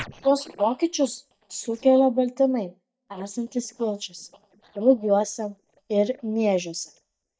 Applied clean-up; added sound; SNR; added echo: neural mask model DeepFilterNet 3.